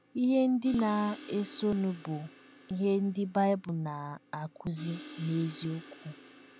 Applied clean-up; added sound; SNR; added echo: none; Crash cymbal; 18 dB; none.